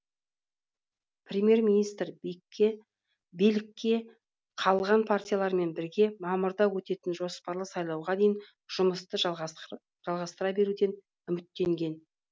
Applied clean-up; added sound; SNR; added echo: none; none; none; none.